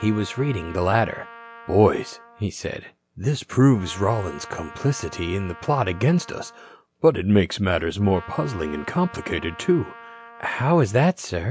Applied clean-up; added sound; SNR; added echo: none; Trumpet; 20 dB; none.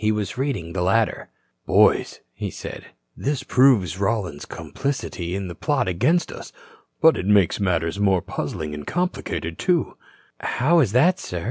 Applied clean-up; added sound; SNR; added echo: none; none; none; none.